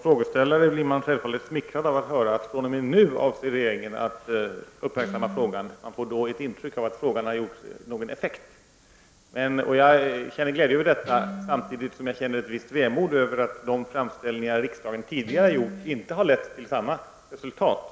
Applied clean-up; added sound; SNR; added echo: none; Guitar; 12 dB; none.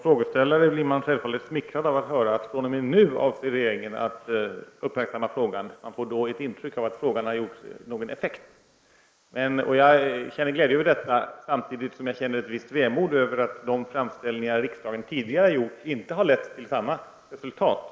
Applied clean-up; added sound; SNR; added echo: neural mask model Resemble Enhance denoiser.